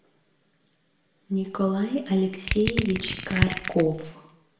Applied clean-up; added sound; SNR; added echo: none; Crushing; 0 dB; reverberation time 0.7 s.